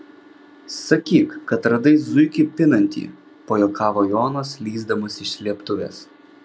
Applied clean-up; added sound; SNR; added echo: none; none; none; none.